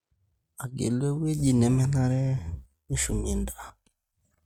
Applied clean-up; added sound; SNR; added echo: neural mask model RNNoise.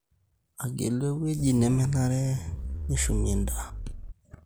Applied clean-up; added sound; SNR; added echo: none; Zipper (clothing); 4 dB; none.